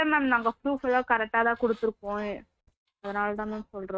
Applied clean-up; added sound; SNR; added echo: neural mask model RNNoise.